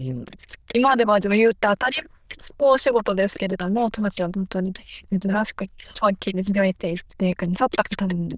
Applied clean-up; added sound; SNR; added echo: neural diffusion model UNIVERSE++.